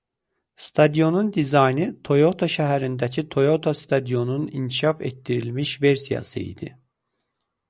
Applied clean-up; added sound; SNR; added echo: none; none; none; none.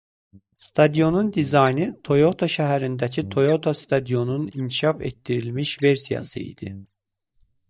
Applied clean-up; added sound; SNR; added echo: neural mask model DeepFilterNet 3.